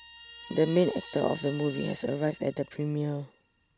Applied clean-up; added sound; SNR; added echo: none; Guitar; 18 dB; none.